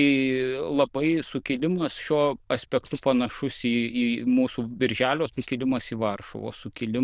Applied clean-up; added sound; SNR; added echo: neural diffusion model UNIVERSE++.